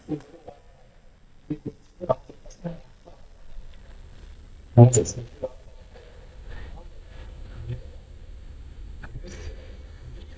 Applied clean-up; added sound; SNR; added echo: neural mask model DeepFilterNet 3.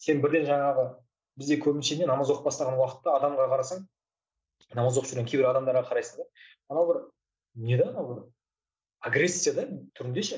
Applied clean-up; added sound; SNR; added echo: none; none; none; none.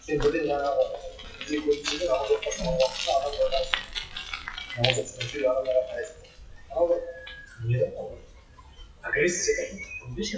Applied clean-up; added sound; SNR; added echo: classical method WPE with log-MMSE.